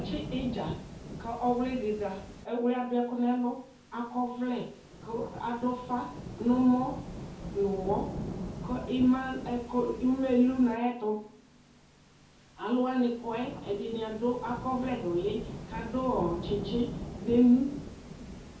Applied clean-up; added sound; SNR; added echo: none; Rain / Thunderstorm; 11 dB; reverberation time 0.6 s.